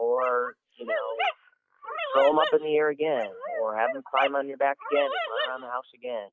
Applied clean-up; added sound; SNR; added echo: neural mask model Resemble Enhance denoiser.